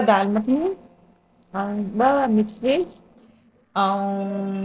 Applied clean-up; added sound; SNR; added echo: neural separator model SepFormer DNS4.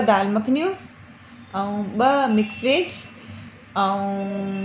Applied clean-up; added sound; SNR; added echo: none; none; none; none.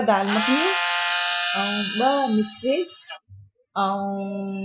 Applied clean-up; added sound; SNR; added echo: classical method Wiener filter.